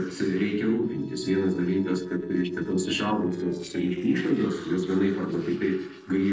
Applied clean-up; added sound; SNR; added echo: neural separator model SepFormer DNS4.